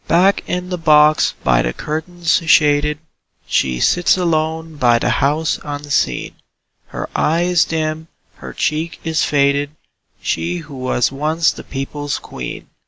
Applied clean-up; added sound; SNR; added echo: none; none; none; none.